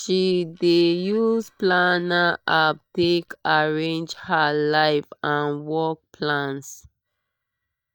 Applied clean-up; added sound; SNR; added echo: neural mask model DeepFilterNet 3.